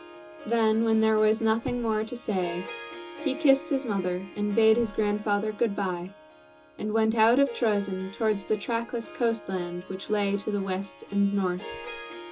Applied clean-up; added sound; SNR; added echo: none; Harp; 16 dB; reverberation time 0.2 s.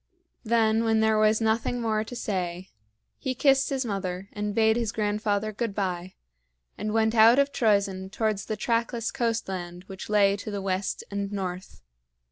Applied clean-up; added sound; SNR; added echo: none; none; none; none.